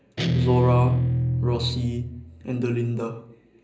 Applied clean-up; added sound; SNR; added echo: none; Guitar; -3 dB; reverberation time 0.5 s.